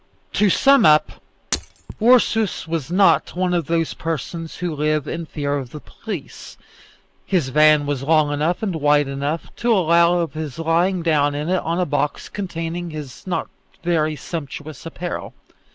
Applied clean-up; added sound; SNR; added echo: none; Shatter; 12 dB; none.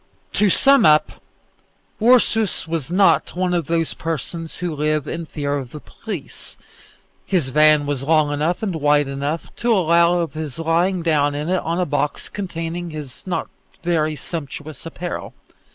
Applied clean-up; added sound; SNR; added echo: none; none; none; none.